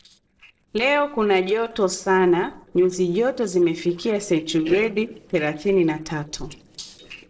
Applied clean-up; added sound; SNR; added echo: neural separator model SepFormer DNS4.